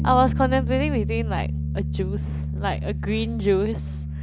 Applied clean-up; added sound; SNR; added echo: none; Bass guitar; 1 dB; none.